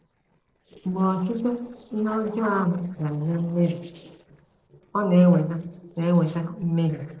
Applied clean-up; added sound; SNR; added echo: neural separator model SepFormer DNS4.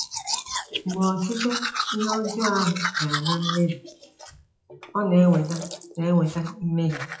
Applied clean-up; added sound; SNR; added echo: classical method WPE with log-MMSE.